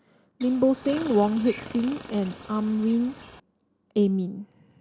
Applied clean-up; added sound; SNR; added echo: none; Chirp, tweet; 15 dB; none.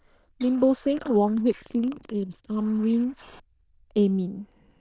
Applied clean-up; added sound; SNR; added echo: neural diffusion model UNIVERSE++.